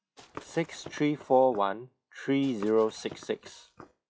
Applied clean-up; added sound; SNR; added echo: classical method log-MMSE.